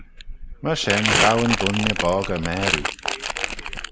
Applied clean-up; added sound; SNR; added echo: none; Crumpling, crinkling; 1 dB; none.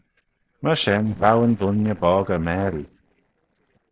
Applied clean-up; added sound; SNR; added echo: neural separator model SepFormer DNS4.